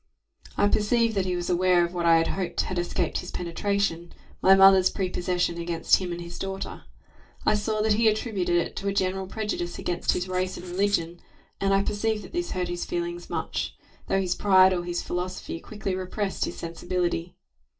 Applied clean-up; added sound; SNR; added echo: none; Writing; 19 dB; reverberation time 0.2 s.